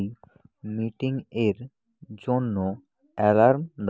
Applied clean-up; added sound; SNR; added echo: none; none; none; none.